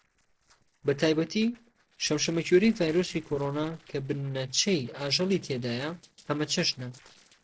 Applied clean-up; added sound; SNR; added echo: neural separator model SepFormer DNS4.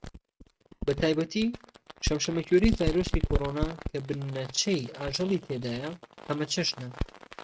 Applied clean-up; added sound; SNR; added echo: neural mask model RNNoise.